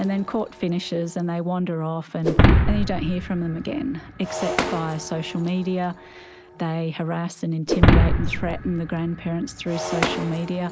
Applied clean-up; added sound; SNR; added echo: none; Shatter; -2 dB; none.